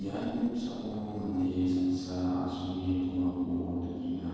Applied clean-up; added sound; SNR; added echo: neural separator model SepFormer DNS4.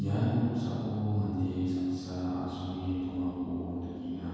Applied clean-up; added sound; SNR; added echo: none; Keyboard (musical); 13 dB; reverberation time 2.1 s.